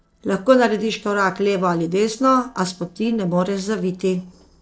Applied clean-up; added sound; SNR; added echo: neural separator model SepFormer DNS4.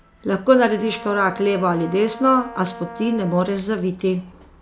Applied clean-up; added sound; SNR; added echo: none; Brass instrument; 16 dB; none.